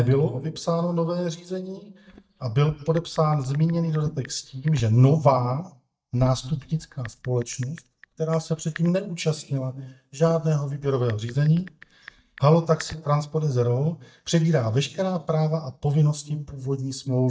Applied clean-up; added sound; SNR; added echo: neural mask model DeepFilterNet 3.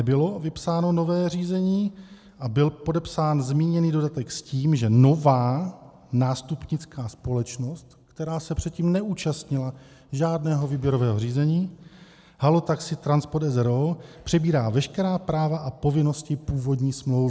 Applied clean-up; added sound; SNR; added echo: none; none; none; none.